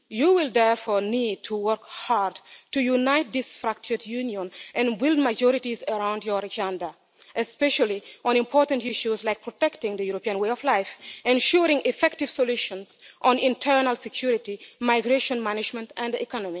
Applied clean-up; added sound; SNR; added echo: none; none; none; none.